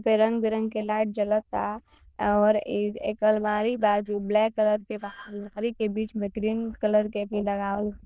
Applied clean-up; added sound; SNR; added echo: neural diffusion model UNIVERSE++.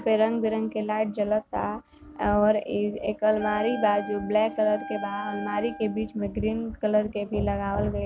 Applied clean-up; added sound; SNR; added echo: none; Wind instrument, woodwind instrument; 12 dB; none.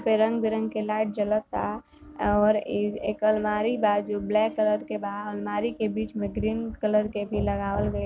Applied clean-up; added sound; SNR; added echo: none; none; none; none.